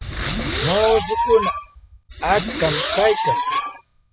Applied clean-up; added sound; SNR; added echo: classical method spectral subtraction.